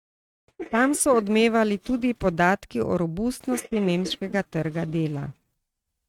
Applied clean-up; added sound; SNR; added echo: neural mask model RNNoise.